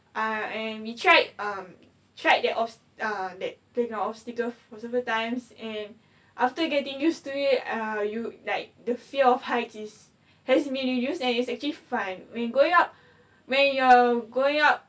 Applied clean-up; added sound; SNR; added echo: none; none; none; none.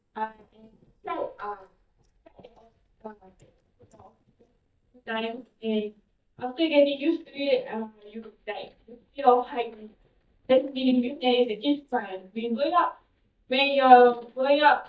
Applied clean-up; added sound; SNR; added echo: neural mask model DeepFilterNet 3.